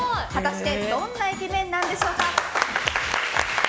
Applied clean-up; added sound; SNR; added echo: none; none; none; none.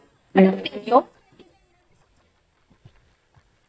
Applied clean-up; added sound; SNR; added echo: neural mask model DeepFilterNet 3.